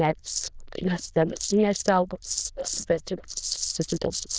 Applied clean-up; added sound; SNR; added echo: neural diffusion model UNIVERSE++.